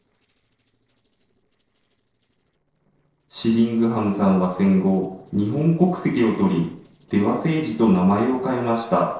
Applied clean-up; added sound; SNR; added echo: neural separator model SepFormer DNS4.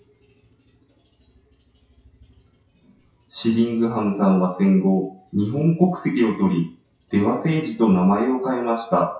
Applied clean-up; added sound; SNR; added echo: classical method WPE with log-MMSE.